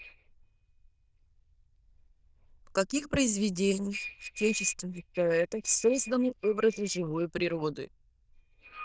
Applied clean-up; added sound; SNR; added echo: neural diffusion model UNIVERSE++.